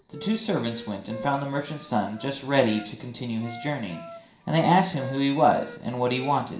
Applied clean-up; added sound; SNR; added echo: none; Wind instrument, woodwind instrument; 17 dB; reverberation time 0.5 s.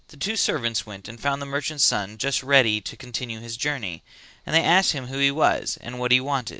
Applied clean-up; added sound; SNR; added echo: none; none; none; none.